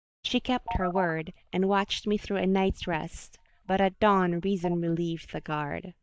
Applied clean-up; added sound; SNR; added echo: neural mask model DeepFilterNet 3.